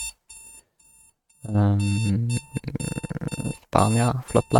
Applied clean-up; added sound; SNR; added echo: neural mask model RNNoise.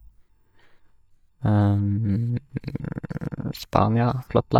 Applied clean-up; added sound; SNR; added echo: neural mask model DeepFilterNet 3.